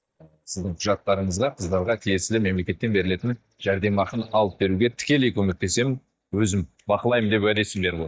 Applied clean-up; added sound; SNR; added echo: neural mask model DeepFilterNet 3.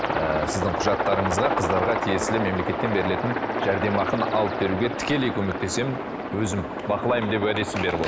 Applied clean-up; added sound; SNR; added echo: none; Aircraft; 1 dB; none.